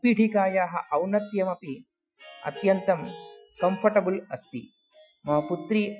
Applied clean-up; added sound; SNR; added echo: classical method Wiener filter.